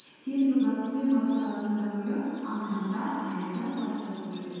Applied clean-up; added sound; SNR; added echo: none; Insect; 12 dB; reverberation time 2.1 s.